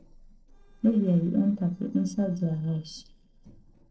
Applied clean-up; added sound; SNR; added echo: neural separator model SepFormer DNS4.